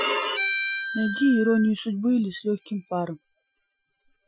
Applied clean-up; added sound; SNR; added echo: classical method Wiener filter.